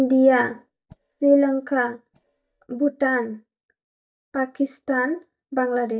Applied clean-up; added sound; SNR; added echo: neural mask model DeepFilterNet 3.